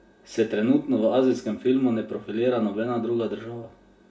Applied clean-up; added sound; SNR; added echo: none; none; none; reverberation time 0.2 s.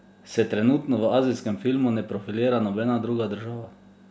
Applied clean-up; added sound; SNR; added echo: none; none; none; none.